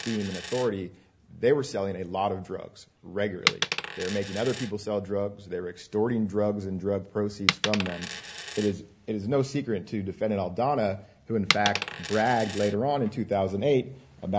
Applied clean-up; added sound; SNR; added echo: none; Coin (dropping); 8 dB; none.